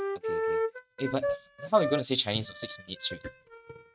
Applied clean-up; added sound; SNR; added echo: neural mask model RNNoise.